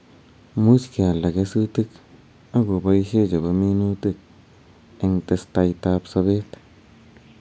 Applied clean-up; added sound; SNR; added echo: none; none; none; none.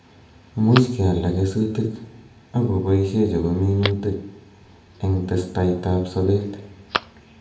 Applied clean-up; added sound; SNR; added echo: none; Telephone; 14 dB; reverberation time 0.6 s.